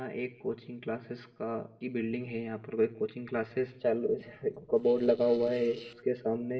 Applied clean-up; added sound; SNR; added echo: neural separator model SepFormer DNS4.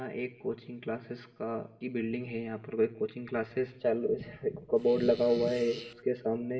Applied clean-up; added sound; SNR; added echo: none; Fart; 16 dB; reverberation time 2.0 s.